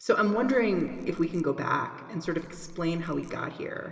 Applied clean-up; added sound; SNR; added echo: none; Squeak / Tools; 18 dB; reverberation time 2.4 s.